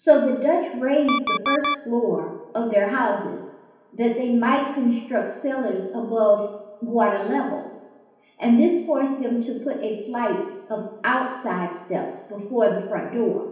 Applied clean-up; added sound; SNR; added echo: none; Alarm; 4 dB; reverberation time 0.9 s.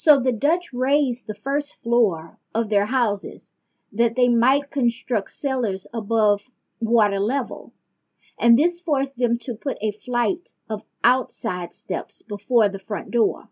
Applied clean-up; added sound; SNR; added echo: none; none; none; none.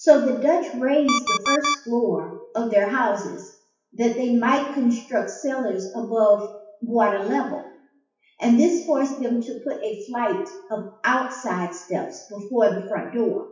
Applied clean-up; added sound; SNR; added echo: classical method WPE with log-MMSE.